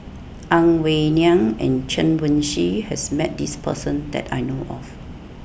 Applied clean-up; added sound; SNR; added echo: none; none; none; none.